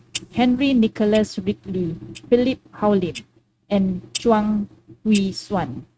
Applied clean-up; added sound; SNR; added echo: neural mask model RNNoise.